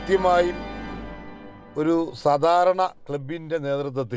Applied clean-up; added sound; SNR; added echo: none; Organ; 15 dB; none.